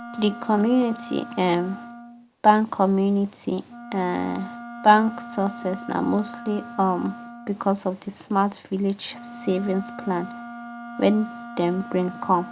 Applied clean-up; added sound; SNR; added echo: none; Wind instrument, woodwind instrument; 15 dB; none.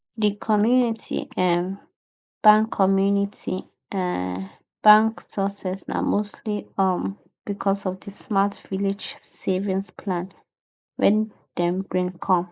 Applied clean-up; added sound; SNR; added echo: neural mask model Resemble Enhance denoiser.